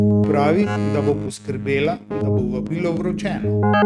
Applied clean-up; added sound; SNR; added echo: neural mask model RNNoise.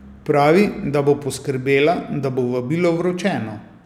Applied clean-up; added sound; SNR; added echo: none; none; none; none.